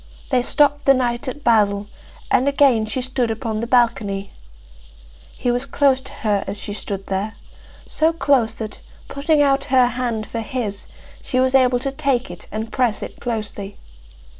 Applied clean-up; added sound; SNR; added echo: none; none; none; none.